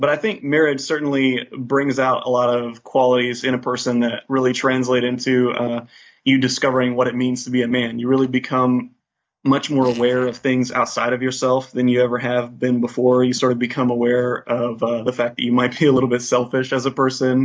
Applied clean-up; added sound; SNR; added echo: neural mask model DeepFilterNet 3.